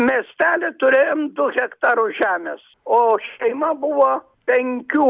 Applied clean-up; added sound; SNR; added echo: none; none; none; none.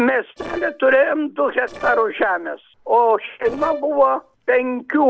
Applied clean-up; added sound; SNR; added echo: neural separator model SepFormer DNS4.